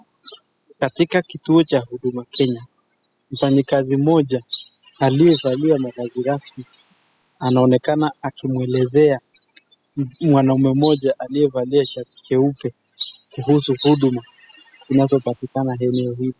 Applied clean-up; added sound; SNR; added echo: classical method spectral subtraction.